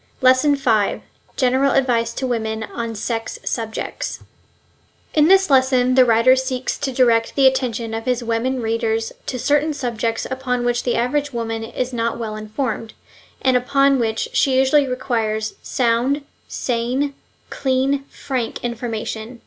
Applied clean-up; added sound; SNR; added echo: none; none; none; none.